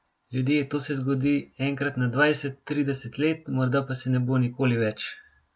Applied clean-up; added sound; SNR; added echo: none; none; none; none.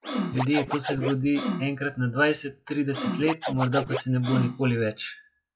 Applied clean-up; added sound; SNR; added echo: classical method log-MMSE.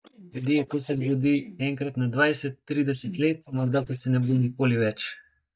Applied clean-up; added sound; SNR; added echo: neural mask model DeepFilterNet 3.